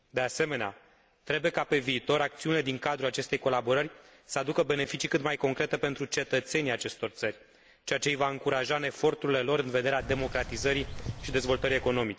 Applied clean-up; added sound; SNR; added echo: none; Bird; 9 dB; none.